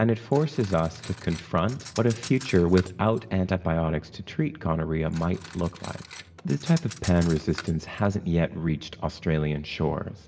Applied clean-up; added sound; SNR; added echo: none; Cutlery, silverware; 19 dB; reverberation time 1.7 s.